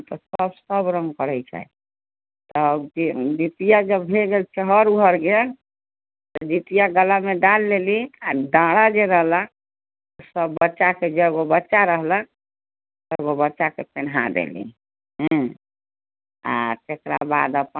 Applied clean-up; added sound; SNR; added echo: none; none; none; none.